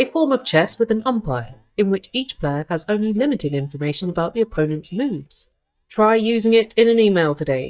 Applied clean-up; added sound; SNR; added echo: neural mask model DeepFilterNet 3.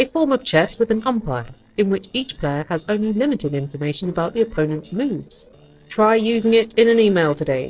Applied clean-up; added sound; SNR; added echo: neural separator model SepFormer DNS4.